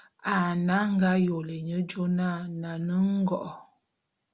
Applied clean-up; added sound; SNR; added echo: none; none; none; none.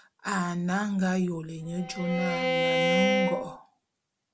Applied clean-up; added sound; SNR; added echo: none; Bowed string instrument; -3 dB; none.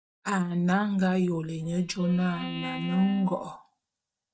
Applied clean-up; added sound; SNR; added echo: neural mask model DeepFilterNet 3.